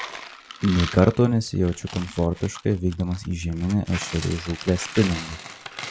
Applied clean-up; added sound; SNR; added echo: none; Coin (dropping); 13 dB; none.